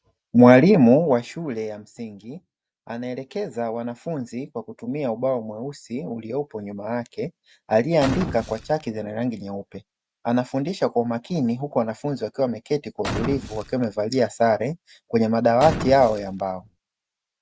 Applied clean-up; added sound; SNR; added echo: none; Boom; 9 dB; none.